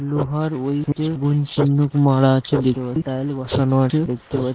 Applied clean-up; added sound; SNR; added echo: neural mask model Resemble Enhance denoiser.